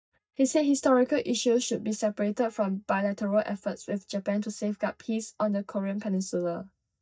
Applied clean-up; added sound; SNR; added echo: neural mask model DeepFilterNet 3.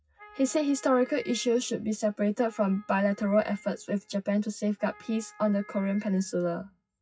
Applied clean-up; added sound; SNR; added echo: classical method WPE with log-MMSE.